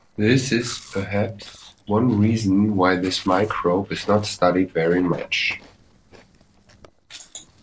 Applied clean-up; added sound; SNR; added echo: neural separator model SepFormer DNS4.